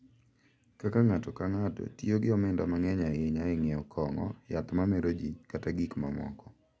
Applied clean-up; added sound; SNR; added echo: none; none; none; none.